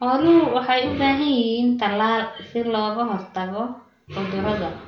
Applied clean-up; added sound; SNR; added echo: none; none; none; reverberation time 0.4 s.